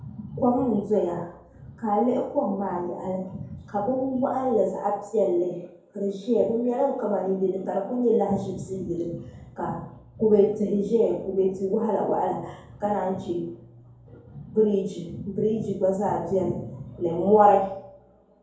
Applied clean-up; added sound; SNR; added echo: none; none; none; reverberation time 2.3 s.